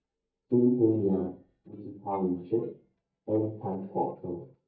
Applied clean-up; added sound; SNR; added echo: neural mask model DeepFilterNet 3.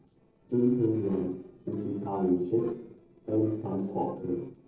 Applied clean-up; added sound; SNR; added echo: neural separator model SepFormer DNS4.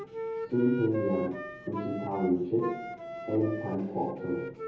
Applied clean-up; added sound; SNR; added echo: none; Wind instrument, woodwind instrument; 8 dB; reverberation time 0.7 s.